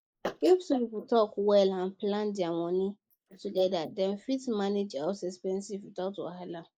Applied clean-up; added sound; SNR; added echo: neural mask model Resemble Enhance denoiser.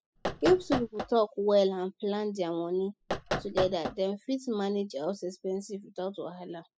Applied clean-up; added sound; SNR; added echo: classical method spectral subtraction.